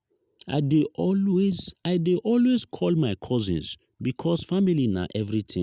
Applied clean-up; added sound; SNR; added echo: none; none; none; none.